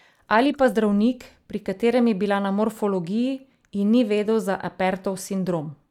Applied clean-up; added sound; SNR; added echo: neural mask model DeepFilterNet 3.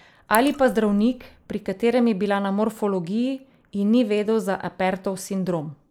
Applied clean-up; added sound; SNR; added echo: neural mask model Resemble Enhance denoiser.